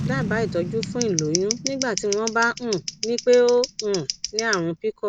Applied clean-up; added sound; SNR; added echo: none; Boom + Scissors; 7 dB; none.